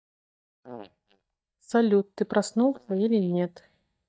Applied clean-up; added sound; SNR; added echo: neural mask model DeepFilterNet 3.